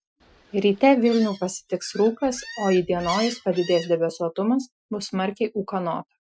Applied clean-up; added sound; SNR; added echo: classical method Wiener filter.